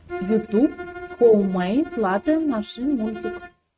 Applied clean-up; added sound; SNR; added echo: neural mask model RNNoise.